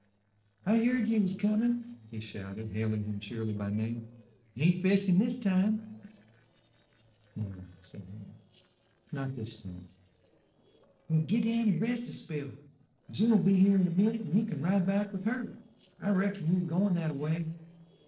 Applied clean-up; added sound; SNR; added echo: neural separator model SepFormer DNS4.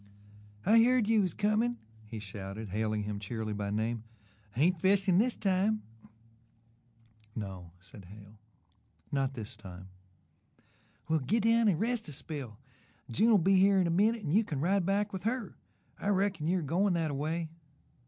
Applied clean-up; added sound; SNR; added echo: none; none; none; none.